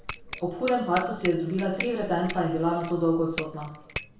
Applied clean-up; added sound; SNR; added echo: none; Bicycle bell; 12 dB; reverberation time 0.6 s.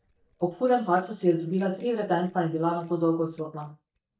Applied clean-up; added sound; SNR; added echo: neural mask model DeepFilterNet 3.